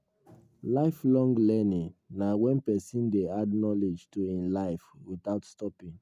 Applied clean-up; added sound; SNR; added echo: none; none; none; none.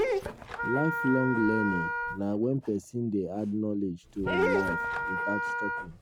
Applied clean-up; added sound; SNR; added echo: none; Wind instrument, woodwind instrument + Dog; 1 dB; none.